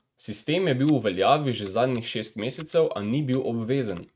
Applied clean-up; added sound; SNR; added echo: neural mask model RNNoise.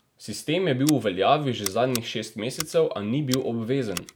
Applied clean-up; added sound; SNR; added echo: none; Scissors; 14 dB; none.